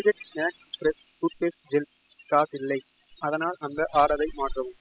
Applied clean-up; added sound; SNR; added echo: classical method spectral subtraction.